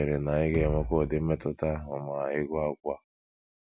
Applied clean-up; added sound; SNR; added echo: none; Bass drum; 8 dB; none.